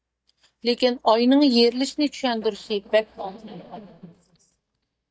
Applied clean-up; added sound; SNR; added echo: neural mask model DeepFilterNet 3.